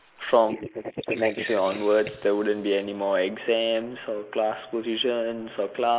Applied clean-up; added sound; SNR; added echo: neural mask model Resemble Enhance denoiser.